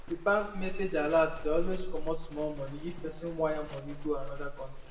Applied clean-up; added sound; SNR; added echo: none; Livestock, farm animals, working animals; 3 dB; reverberation time 0.9 s.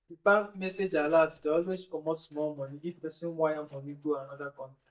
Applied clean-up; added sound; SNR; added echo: neural mask model DeepFilterNet 3.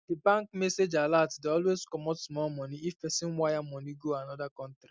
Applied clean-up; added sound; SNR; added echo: none; none; none; none.